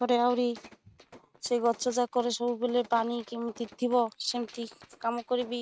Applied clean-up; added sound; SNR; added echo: neural mask model RNNoise.